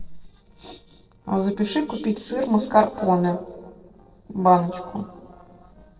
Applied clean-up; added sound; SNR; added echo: neural separator model SepFormer DNS4.